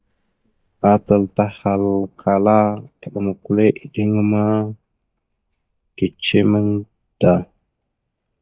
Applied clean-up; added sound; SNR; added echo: neural mask model DeepFilterNet 3.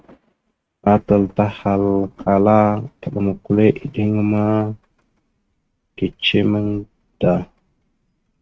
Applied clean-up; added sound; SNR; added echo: neural mask model RNNoise.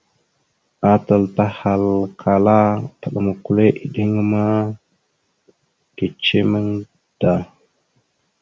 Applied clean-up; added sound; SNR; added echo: none; none; none; none.